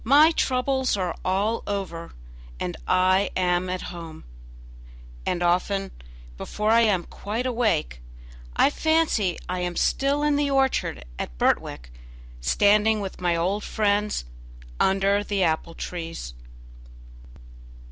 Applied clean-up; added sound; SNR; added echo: none; none; none; none.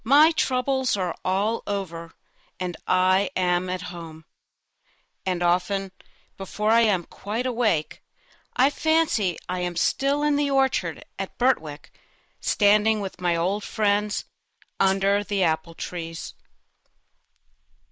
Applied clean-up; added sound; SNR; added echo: neural mask model Resemble Enhance denoiser.